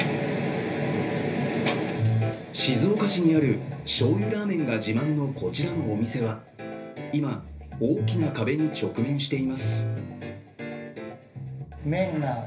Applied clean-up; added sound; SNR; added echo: none; none; none; reverberation time 0.3 s.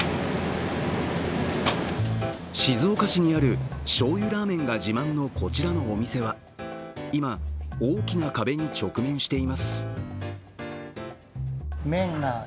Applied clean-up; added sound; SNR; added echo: none; none; none; none.